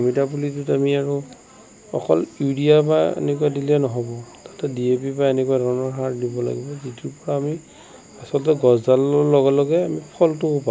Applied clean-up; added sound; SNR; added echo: none; none; none; none.